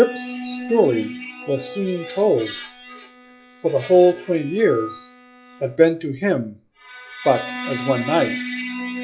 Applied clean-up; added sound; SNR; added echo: classical method log-MMSE.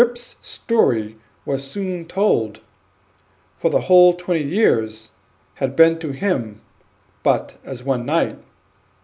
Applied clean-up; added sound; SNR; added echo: none; none; none; none.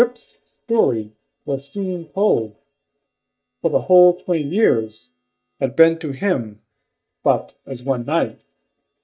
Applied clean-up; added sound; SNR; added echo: neural mask model DeepFilterNet 3.